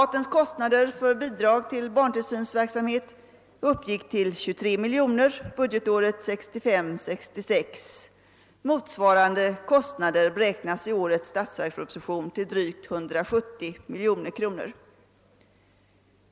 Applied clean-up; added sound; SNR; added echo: none; none; none; none.